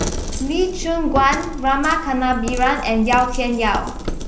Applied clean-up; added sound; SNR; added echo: none; Coin (dropping); 6 dB; none.